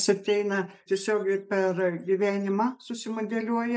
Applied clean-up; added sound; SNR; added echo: neural mask model DeepFilterNet 3.